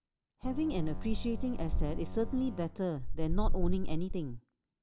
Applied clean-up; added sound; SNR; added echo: none; Boat, Water vehicle; -4 dB; none.